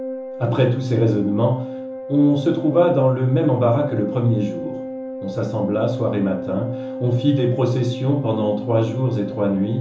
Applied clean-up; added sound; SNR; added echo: none; Organ; 10 dB; reverberation time 1.2 s.